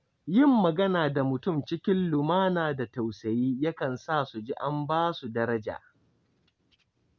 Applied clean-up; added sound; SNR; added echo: none; none; none; none.